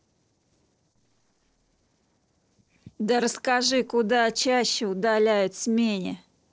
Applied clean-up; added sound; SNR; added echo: neural separator model SepFormer DNS4.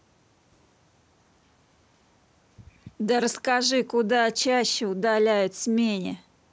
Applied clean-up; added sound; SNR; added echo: none; none; none; none.